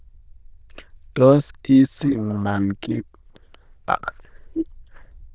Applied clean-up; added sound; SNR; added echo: neural diffusion model UNIVERSE++.